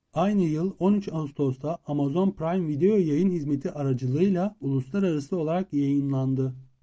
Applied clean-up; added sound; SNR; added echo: none; none; none; none.